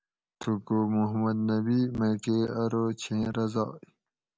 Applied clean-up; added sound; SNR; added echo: none; none; none; none.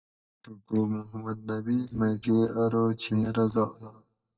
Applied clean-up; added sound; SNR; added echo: neural mask model DeepFilterNet 3.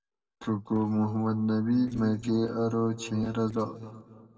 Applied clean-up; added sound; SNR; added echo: neural separator model SepFormer DNS4.